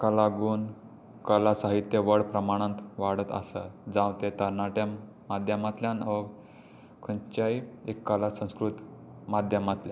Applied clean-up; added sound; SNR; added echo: none; none; none; none.